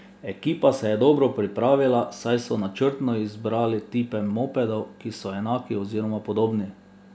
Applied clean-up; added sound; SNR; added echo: none; none; none; none.